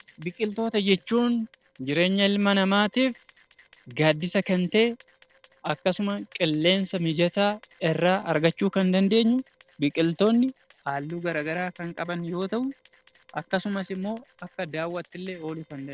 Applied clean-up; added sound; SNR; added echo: neural separator model SepFormer DNS4.